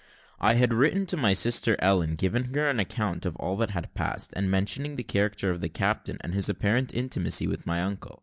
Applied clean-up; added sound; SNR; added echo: none; none; none; none.